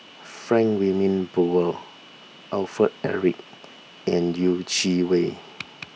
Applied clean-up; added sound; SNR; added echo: none; none; none; none.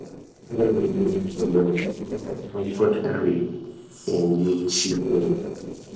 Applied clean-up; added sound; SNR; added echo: neural separator model SepFormer DNS4.